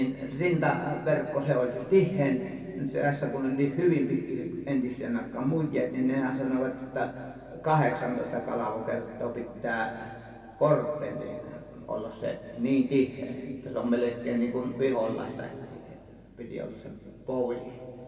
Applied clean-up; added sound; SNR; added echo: none; none; none; reverberation time 2.3 s.